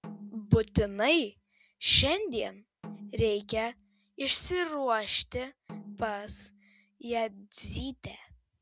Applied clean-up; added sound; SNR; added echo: none; Snare drum; 20 dB; none.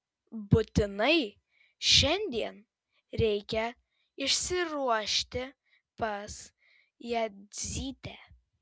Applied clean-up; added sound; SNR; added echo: none; none; none; none.